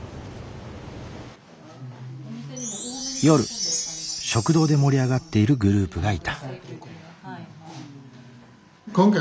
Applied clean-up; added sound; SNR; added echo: none; Chime; 8 dB; none.